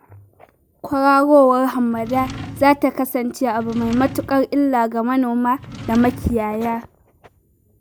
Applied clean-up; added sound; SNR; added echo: none; Drawer open or close; 15 dB; none.